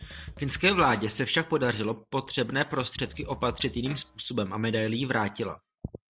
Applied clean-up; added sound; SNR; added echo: none; Drum kit; 17 dB; none.